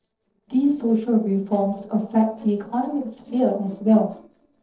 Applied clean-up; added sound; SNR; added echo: neural separator model SepFormer DNS4.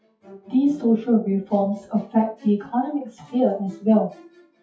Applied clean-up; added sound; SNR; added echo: classical method WPE with log-MMSE.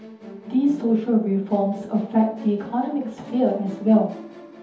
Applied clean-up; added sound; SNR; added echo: none; Musical instrument; 17 dB; reverberation time 0.6 s.